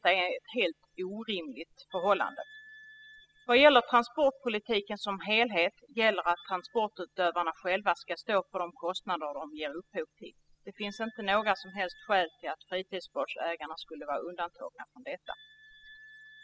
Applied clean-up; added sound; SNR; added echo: classical method spectral subtraction.